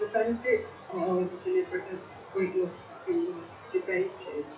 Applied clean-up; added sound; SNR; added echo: classical method WPE with log-MMSE.